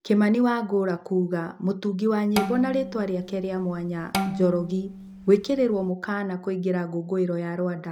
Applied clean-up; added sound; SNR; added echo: none; Bowed string instrument; 8 dB; none.